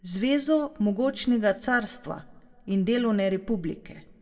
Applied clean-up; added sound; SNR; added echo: none; none; none; reverberation time 0.8 s.